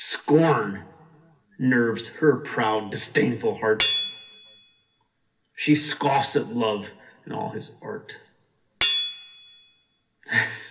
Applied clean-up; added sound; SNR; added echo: none; Hammer / Chink, clink; 8 dB; reverberation time 1.6 s.